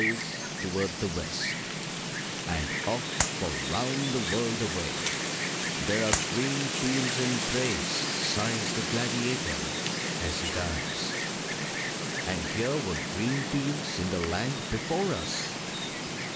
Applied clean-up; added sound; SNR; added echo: none; Wind + Clapping; -1 dB; none.